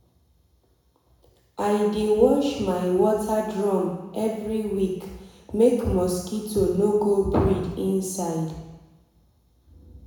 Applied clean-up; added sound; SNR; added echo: none; none; none; reverberation time 1.0 s.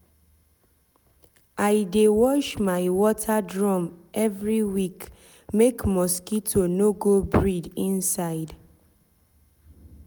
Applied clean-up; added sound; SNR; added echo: none; none; none; none.